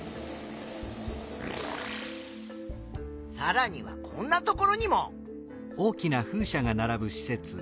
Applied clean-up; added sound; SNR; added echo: none; none; none; none.